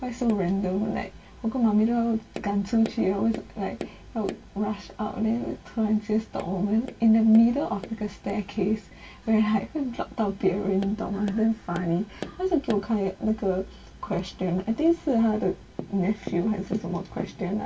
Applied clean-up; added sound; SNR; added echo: none; Tap; 17 dB; reverberation time 0.1 s.